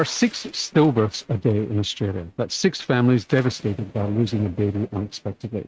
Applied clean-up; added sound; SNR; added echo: neural mask model RNNoise.